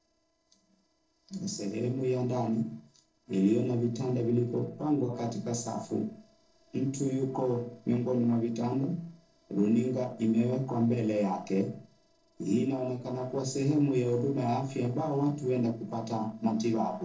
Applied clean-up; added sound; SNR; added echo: neural separator model SepFormer DNS4.